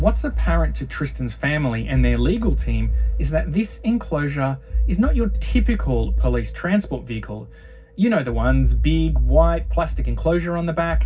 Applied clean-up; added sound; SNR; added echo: none; none; none; reverberation time 0.4 s.